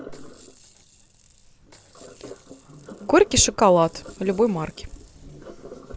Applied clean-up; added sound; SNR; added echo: none; Rattle / Rattle (instrument) + Sink (filling or washing); 20 dB; none.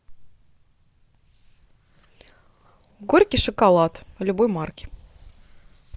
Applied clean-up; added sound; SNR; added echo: none; none; none; none.